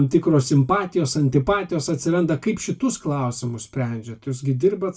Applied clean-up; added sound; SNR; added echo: none; none; none; reverberation time 0.2 s.